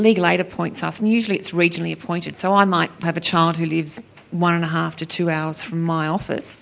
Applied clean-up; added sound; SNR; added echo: none; none; none; none.